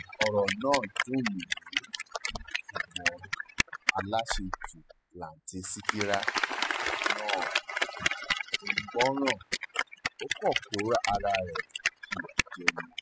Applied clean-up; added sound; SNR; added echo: classical method spectral subtraction.